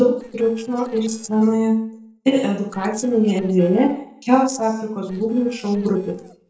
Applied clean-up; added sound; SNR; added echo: neural separator model SepFormer DNS4.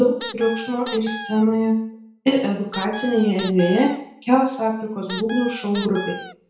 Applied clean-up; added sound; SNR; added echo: none; Squeak; 5 dB; reverberation time 0.5 s.